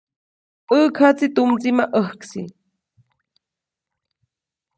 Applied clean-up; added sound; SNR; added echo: neural mask model DeepFilterNet 3.